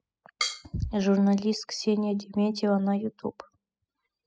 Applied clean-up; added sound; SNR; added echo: classical method spectral subtraction.